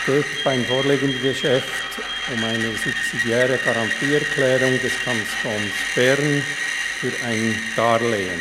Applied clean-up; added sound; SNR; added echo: none; Screech; 3 dB; none.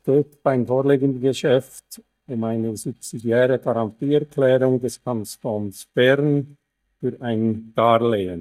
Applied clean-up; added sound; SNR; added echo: neural mask model DeepFilterNet 3.